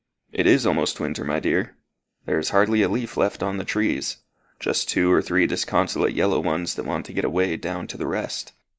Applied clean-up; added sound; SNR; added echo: neural mask model Resemble Enhance denoiser.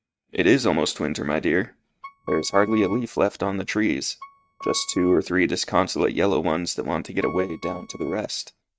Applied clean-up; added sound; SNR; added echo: neural mask model RNNoise.